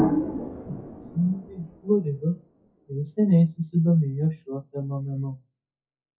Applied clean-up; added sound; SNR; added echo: classical method WPE with log-MMSE.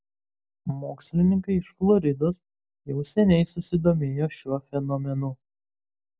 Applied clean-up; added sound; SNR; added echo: none; none; none; none.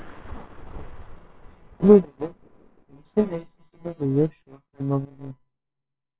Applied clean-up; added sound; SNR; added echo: neural separator model SepFormer WHAMR!.